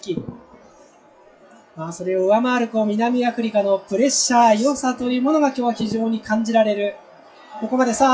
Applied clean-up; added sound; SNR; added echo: classical method WPE with log-MMSE.